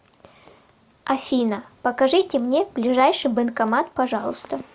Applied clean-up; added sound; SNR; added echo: none; none; none; none.